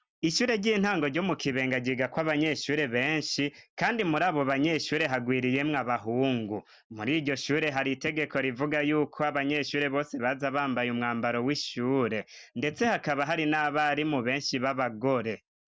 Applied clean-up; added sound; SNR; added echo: none; none; none; none.